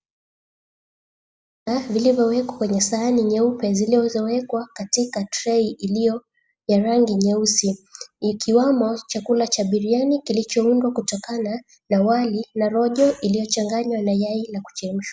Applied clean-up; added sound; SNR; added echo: none; none; none; none.